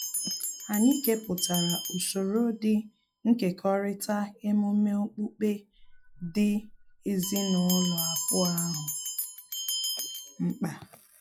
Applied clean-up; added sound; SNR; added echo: classical method log-MMSE.